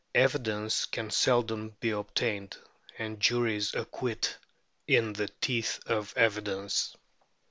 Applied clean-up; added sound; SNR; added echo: none; none; none; none.